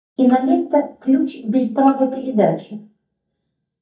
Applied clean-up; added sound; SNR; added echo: neural mask model DeepFilterNet 3.